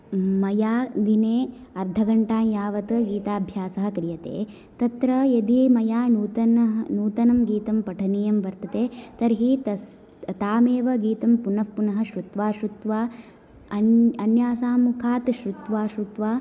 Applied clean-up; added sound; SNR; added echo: none; none; none; none.